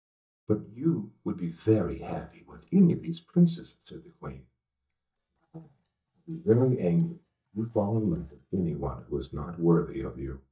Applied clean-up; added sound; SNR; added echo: neural mask model DeepFilterNet 3.